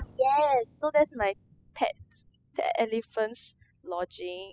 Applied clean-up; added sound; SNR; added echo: classical method spectral subtraction.